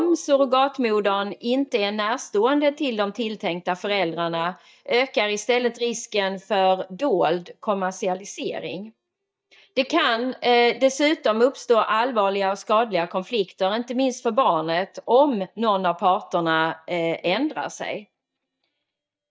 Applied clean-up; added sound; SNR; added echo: neural mask model DeepFilterNet 3.